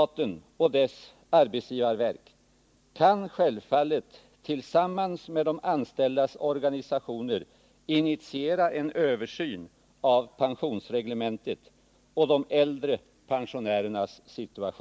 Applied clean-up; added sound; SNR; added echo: none; none; none; none.